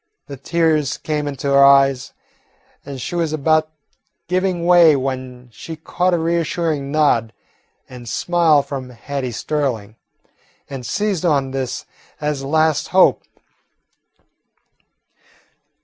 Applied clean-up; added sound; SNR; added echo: none; none; none; none.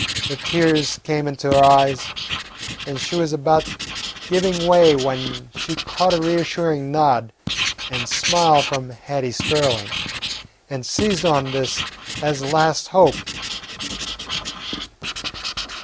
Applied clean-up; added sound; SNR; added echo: none; Writing; 8 dB; none.